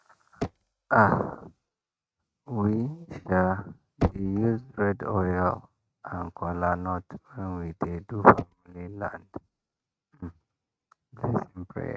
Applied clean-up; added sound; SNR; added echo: neural mask model RNNoise.